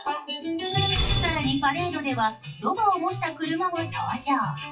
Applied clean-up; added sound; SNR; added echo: classical method WPE with log-MMSE.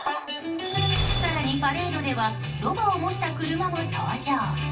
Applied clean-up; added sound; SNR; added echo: none; Gunshot, gunfire; 7 dB; reverberation time 0.2 s.